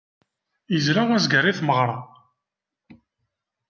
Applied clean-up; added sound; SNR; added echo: none; none; none; none.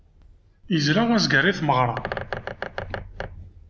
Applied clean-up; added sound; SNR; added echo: none; Bird; 11 dB; none.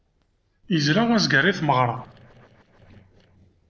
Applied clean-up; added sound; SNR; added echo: neural separator model SepFormer DNS4.